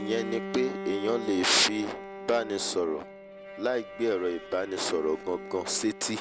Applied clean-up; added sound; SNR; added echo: none; Bowed string instrument; 10 dB; none.